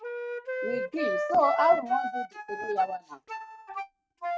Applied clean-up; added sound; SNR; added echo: neural mask model RNNoise.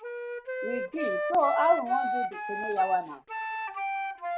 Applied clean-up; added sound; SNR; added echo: none; Wind instrument, woodwind instrument; 1 dB; none.